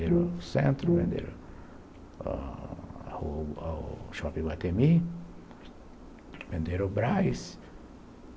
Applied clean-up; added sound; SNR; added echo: none; Brass instrument; -3 dB; none.